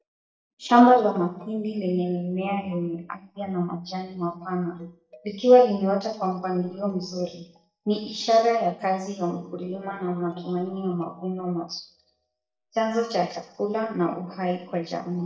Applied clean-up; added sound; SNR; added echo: neural mask model DeepFilterNet 3.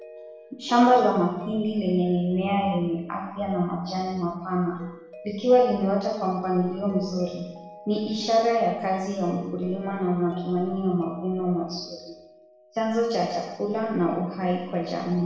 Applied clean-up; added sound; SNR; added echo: none; Mallet percussion; 20 dB; reverberation time 0.9 s.